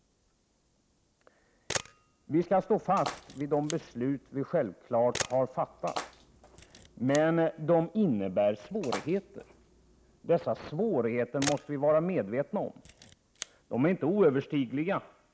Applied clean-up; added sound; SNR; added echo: none; Splash, splatter + Camera; 13 dB; none.